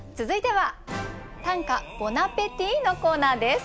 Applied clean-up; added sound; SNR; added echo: none; Wind; 19 dB; none.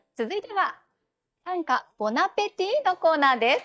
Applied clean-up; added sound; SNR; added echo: neural mask model DeepFilterNet 3.